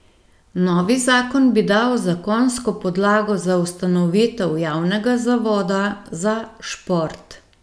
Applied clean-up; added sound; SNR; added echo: none; none; none; none.